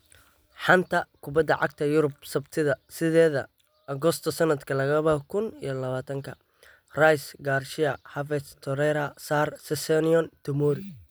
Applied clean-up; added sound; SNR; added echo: none; none; none; none.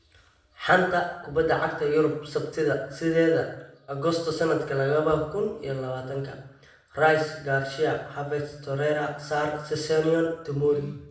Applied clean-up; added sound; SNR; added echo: none; none; none; reverberation time 0.7 s.